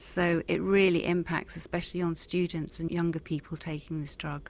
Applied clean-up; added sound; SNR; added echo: none; none; none; none.